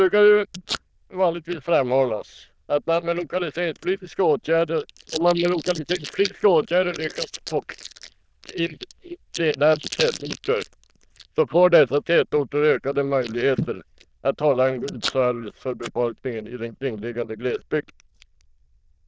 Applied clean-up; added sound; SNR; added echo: neural diffusion model UNIVERSE++.